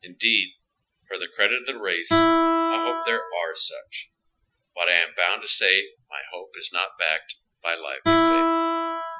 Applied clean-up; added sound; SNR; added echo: classical method Wiener filter.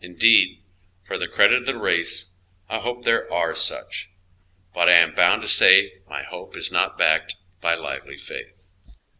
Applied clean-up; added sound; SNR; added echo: none; none; none; none.